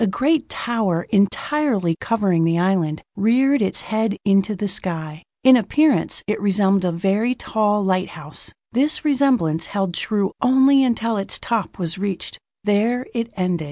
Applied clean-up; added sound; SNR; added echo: none; none; none; none.